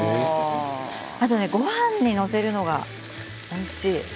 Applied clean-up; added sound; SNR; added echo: none; none; none; none.